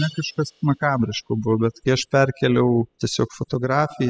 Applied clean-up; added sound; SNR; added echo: classical method spectral subtraction.